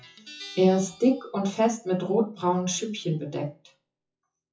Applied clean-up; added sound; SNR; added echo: classical method WPE with log-MMSE.